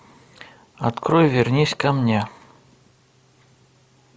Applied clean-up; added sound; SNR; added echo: none; none; none; none.